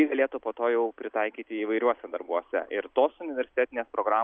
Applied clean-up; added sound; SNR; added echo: none; none; none; none.